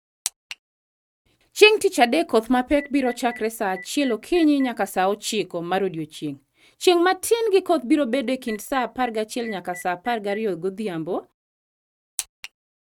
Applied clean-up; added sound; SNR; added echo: neural mask model RNNoise.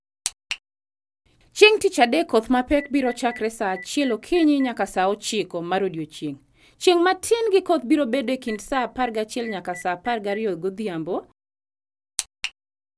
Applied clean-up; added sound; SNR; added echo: none; Telephone; 19 dB; none.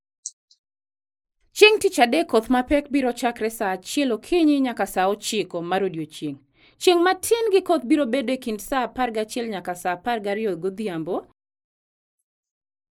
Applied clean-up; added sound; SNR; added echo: neural mask model Resemble Enhance denoiser.